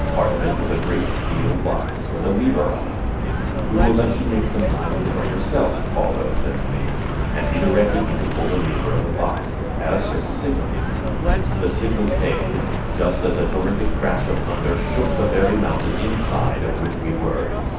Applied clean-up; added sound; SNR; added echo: none; Car; -4 dB; reverberation time 0.7 s.